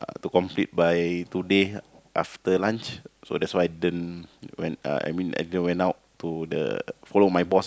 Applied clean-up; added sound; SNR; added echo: none; none; none; none.